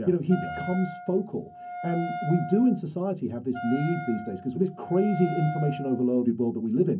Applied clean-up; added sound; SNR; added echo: none; Wind instrument, woodwind instrument; 10 dB; reverberation time 0.3 s.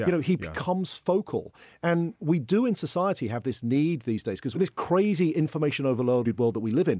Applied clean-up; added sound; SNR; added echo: none; none; none; none.